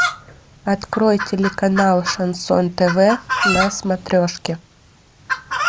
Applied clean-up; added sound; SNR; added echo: none; Chicken, rooster; 6 dB; none.